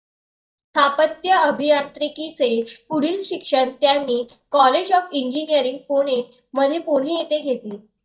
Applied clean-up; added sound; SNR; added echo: neural mask model DeepFilterNet 3.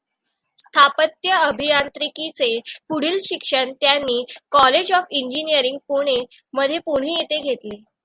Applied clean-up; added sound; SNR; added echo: none; none; none; none.